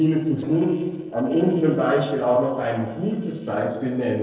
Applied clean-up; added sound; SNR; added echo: neural separator model SepFormer DNS4.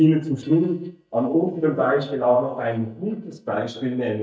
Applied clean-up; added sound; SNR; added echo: neural mask model DeepFilterNet 3.